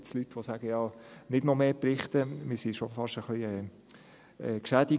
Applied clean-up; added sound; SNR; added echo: none; none; none; none.